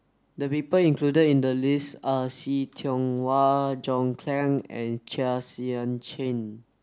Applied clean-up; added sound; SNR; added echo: none; none; none; none.